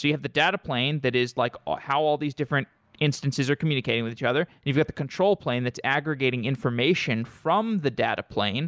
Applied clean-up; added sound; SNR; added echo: none; none; none; none.